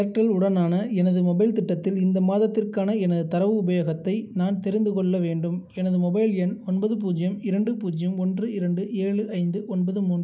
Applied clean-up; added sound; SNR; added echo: none; none; none; none.